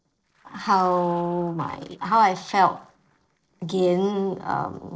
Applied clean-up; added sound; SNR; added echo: neural separator model SepFormer DNS4.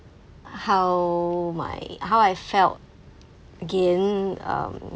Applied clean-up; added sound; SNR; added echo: none; none; none; none.